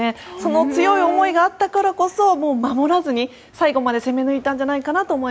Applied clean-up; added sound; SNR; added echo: none; none; none; none.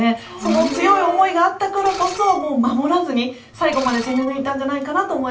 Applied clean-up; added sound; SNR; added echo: none; Screech; 17 dB; reverberation time 0.3 s.